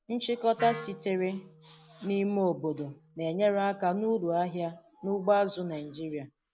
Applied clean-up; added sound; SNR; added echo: none; Wind instrument, woodwind instrument; 20 dB; none.